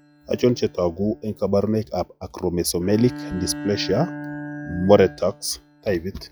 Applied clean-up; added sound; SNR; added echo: classical method log-MMSE.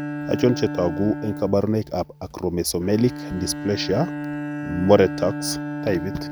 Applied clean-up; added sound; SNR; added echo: none; Bowed string instrument; 8 dB; none.